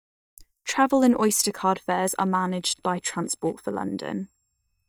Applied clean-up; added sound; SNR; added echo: neural mask model DeepFilterNet 3.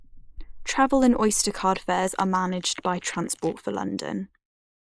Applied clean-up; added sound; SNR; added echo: neural mask model Resemble Enhance denoiser.